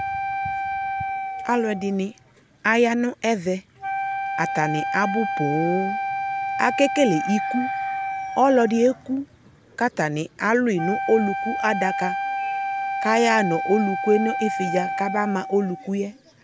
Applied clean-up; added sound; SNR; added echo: none; Wind instrument, woodwind instrument; 4 dB; none.